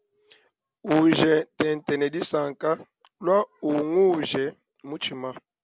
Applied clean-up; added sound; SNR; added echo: none; none; none; none.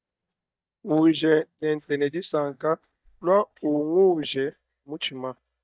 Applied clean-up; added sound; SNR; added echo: neural mask model DeepFilterNet 3.